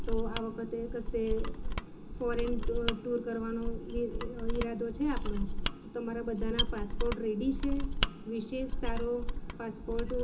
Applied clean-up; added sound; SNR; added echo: none; Mechanisms; -1 dB; reverberation time 0.2 s.